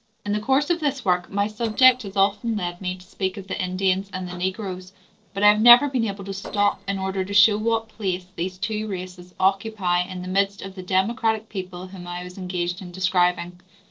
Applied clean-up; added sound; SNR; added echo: neural separator model SepFormer DNS4.